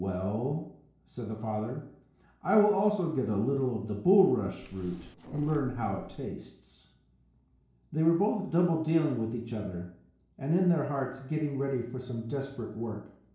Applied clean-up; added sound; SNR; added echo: neural separator model SepFormer DNS4.